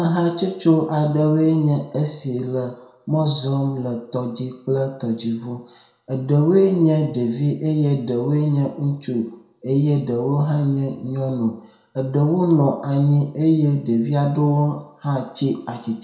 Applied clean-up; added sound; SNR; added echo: none; none; none; reverberation time 0.6 s.